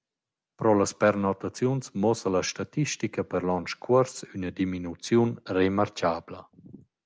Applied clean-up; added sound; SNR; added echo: none; none; none; none.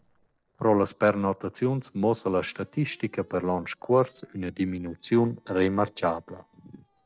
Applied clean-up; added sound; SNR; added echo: neural separator model SepFormer DNS4.